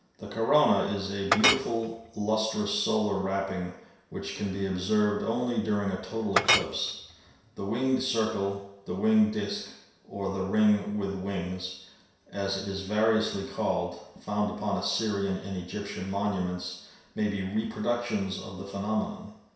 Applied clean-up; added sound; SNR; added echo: none; Chink, clink; 1 dB; reverberation time 0.7 s.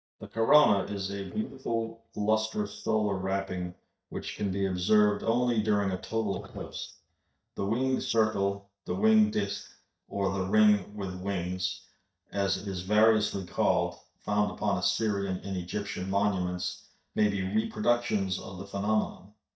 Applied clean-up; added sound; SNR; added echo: neural mask model DeepFilterNet 3.